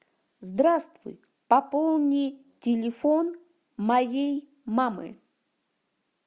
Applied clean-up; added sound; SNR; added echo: none; none; none; none.